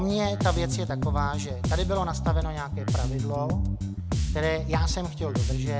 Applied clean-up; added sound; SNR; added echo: none; Bass guitar; -3 dB; none.